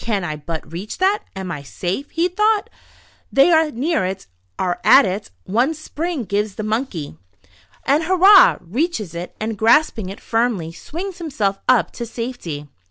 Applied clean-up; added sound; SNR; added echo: none; none; none; none.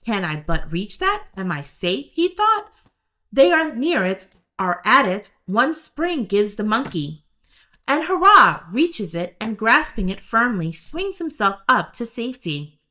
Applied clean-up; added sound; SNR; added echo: neural mask model DeepFilterNet 3.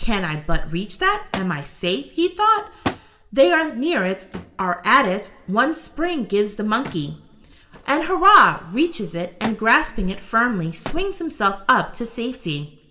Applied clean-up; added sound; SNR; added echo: none; Thump, thud; 18 dB; reverberation time 1.4 s.